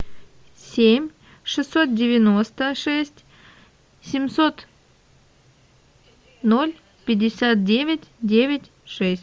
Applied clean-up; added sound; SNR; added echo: none; none; none; none.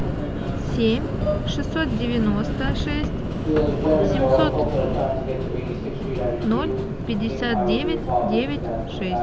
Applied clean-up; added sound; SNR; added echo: none; Subway, metro, underground; -4 dB; none.